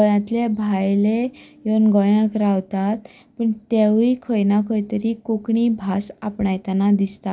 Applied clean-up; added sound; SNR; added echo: none; none; none; none.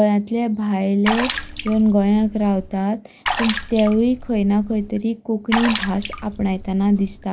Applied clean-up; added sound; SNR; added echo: none; Water / Splash, splatter; 9 dB; none.